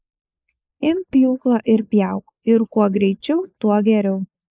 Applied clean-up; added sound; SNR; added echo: neural mask model Resemble Enhance denoiser.